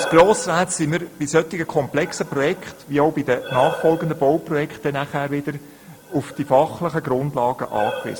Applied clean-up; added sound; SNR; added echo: none; Breathing; 13 dB; none.